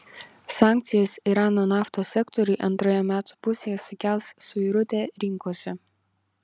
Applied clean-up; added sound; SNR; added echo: none; none; none; none.